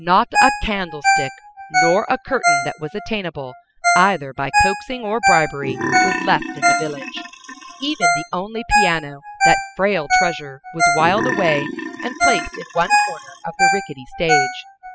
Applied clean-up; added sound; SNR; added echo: classical method spectral subtraction.